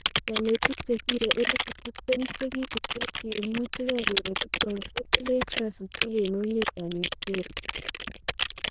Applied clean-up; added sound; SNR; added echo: neural diffusion model UNIVERSE++.